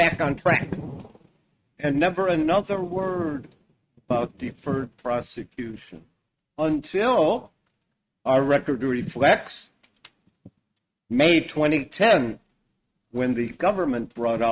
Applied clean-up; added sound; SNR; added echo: neural mask model RNNoise.